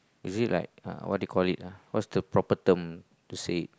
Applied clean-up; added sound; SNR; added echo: none; none; none; none.